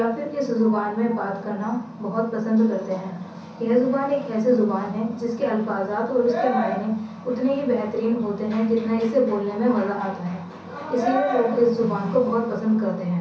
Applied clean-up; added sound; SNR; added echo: none; none; none; reverberation time 0.6 s.